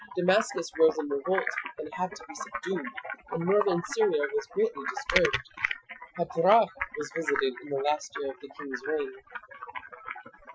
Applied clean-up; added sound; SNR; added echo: classical method Wiener filter.